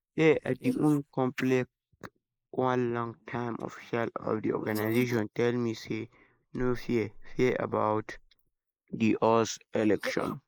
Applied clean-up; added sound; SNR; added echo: neural mask model Resemble Enhance denoiser.